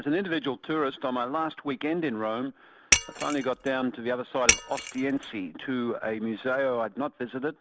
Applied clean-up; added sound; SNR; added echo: none; Shatter; -1 dB; none.